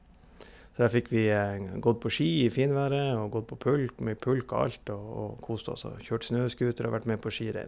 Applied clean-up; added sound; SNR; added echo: none; none; none; none.